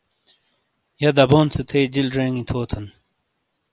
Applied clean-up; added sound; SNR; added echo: none; none; none; none.